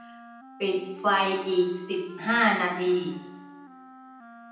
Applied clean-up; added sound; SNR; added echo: none; Wind instrument, woodwind instrument; 19 dB; reverberation time 0.9 s.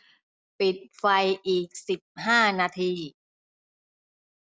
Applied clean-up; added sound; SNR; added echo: none; none; none; none.